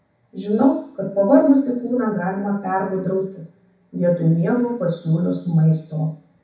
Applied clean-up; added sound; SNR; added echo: none; none; none; reverberation time 0.7 s.